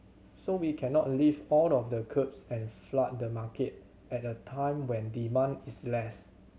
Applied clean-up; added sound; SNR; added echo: none; none; none; none.